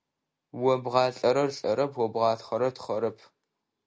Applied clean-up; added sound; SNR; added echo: none; none; none; none.